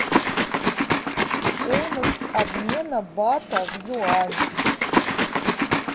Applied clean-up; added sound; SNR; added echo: none; Liquid; -4 dB; none.